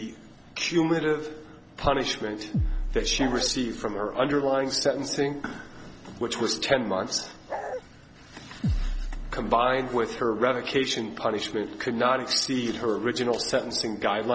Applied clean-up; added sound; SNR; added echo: none; Bark + Bass drum; 4 dB; none.